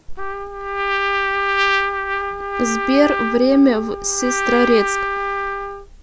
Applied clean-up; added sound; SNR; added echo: none; Trumpet; 1 dB; none.